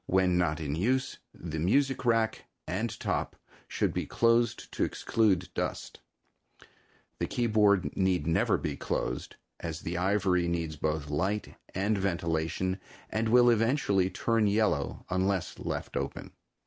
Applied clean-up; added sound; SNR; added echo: none; none; none; none.